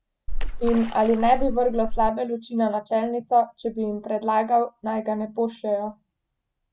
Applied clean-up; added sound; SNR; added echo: none; Splash, splatter; 1 dB; none.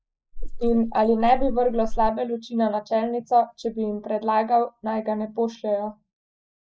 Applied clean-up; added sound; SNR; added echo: neural mask model Resemble Enhance denoiser.